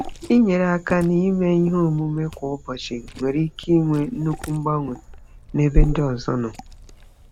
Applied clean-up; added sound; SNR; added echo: none; Liquid; 7 dB; none.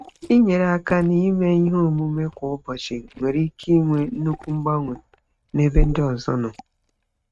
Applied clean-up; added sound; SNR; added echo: neural mask model RNNoise.